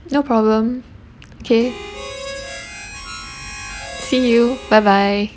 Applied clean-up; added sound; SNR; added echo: none; Harmonica; 13 dB; none.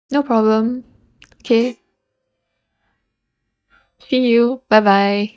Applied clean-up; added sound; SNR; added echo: neural mask model DeepFilterNet 3.